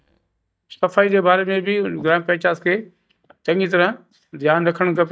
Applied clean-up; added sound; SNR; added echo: neural mask model DeepFilterNet 3.